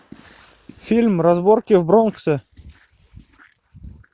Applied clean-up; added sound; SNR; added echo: none; none; none; none.